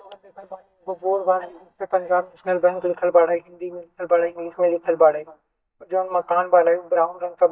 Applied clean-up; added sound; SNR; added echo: neural mask model DeepFilterNet 3.